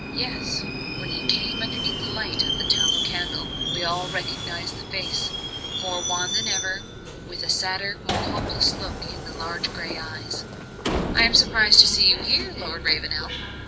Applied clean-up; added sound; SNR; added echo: none; Subway, metro, underground; 4 dB; none.